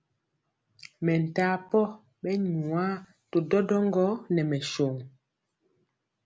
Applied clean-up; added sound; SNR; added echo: none; none; none; none.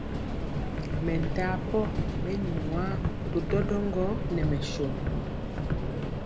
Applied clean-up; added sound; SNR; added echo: none; Subway, metro, underground; -3 dB; none.